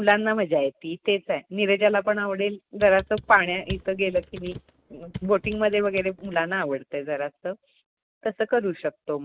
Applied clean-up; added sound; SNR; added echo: neural mask model RNNoise.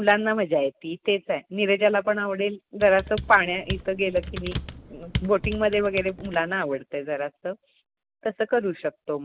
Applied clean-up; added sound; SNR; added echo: none; Computer keyboard; 10 dB; none.